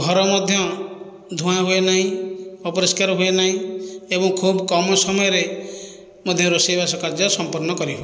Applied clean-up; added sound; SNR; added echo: none; none; none; none.